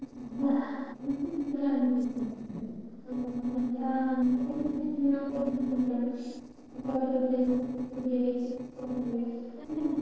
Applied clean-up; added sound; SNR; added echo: neural separator model SepFormer DNS4.